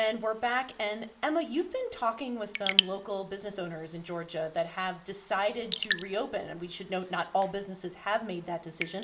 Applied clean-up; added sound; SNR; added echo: none; Raindrop / Drip; 5 dB; reverberation time 0.7 s.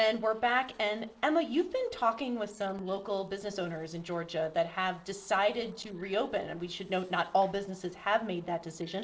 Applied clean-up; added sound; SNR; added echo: neural separator model SepFormer DNS4.